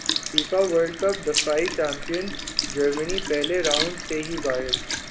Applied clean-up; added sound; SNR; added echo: none; Sink (filling or washing) / Liquid; 3 dB; none.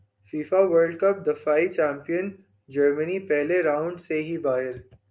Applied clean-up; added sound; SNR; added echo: none; none; none; none.